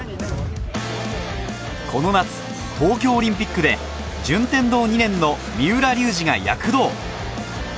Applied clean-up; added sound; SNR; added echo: none; none; none; none.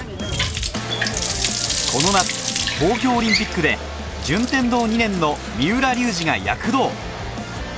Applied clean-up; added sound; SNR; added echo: none; Water tap, faucet; 6 dB; none.